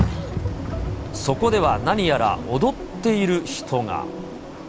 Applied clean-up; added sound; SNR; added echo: none; Car; 7 dB; none.